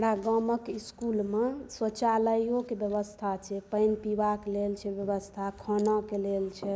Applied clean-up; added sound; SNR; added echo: none; none; none; none.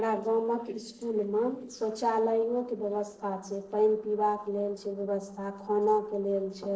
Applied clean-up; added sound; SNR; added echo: neural separator model SepFormer DNS4.